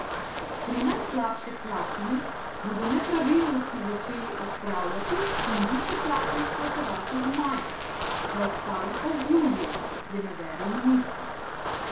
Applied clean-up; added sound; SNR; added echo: none; Wind; 2 dB; reverberation time 0.6 s.